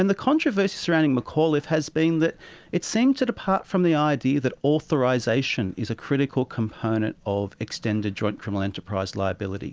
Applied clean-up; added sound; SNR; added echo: none; none; none; none.